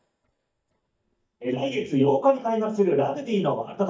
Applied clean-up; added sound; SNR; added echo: neural mask model DeepFilterNet 3.